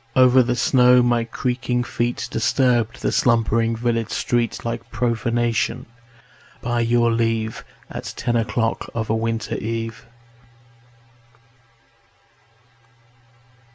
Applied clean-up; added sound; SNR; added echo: none; none; none; none.